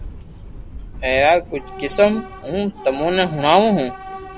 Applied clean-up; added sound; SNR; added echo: none; Subway, metro, underground / Train; 14 dB; none.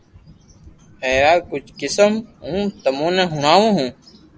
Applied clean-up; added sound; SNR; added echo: none; none; none; none.